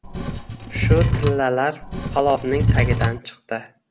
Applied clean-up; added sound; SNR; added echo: none; Wood / Tools; -3 dB; none.